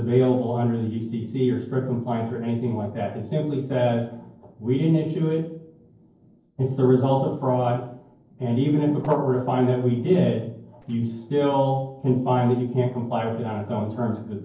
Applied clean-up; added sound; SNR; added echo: neural separator model SepFormer DNS4.